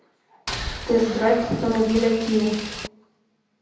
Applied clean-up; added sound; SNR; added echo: none; Boat, Water vehicle; 9 dB; reverberation time 0.8 s.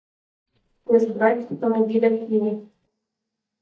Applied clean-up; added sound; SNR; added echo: neural mask model DeepFilterNet 3.